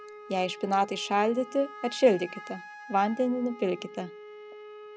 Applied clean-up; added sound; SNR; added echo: none; Wind instrument, woodwind instrument; 16 dB; none.